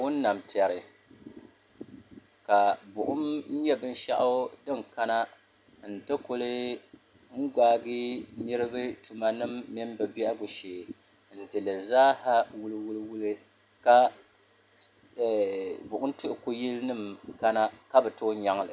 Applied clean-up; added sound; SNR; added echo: none; none; none; none.